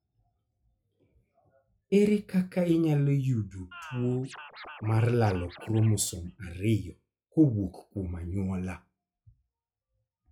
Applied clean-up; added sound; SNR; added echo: classical method log-MMSE.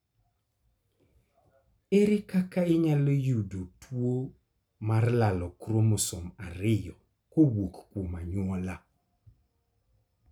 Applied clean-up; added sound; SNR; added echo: none; none; none; none.